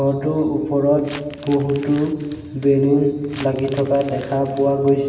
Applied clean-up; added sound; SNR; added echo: none; Crumpling, crinkling; 20 dB; reverberation time 1.4 s.